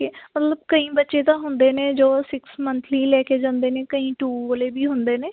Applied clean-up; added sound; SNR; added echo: none; none; none; none.